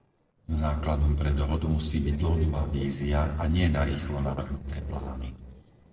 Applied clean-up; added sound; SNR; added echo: neural separator model SepFormer DNS4.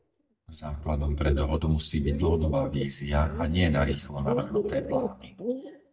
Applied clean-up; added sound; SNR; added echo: neural mask model DeepFilterNet 3.